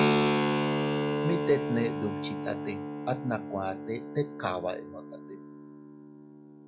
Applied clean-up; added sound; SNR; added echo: none; Keyboard (musical); -3 dB; none.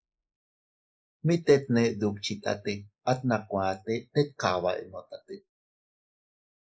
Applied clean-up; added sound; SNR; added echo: neural mask model Resemble Enhance denoiser.